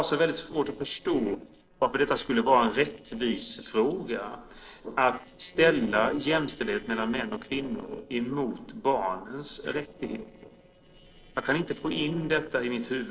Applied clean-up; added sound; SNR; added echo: neural separator model SepFormer DNS4.